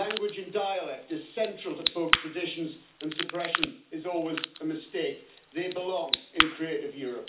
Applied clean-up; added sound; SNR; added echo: none; Crack / Crackle; 1 dB; reverberation time 0.4 s.